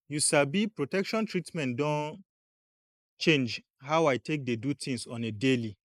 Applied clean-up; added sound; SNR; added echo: neural mask model Resemble Enhance denoiser.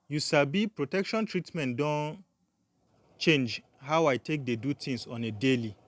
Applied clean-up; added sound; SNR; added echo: none; none; none; none.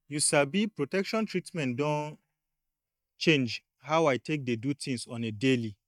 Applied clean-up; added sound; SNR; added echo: neural mask model DeepFilterNet 3.